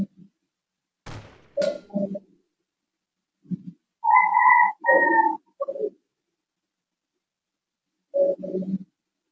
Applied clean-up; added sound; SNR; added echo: none; Gunshot, gunfire + Dishes, pots, and pans; 19 dB; none.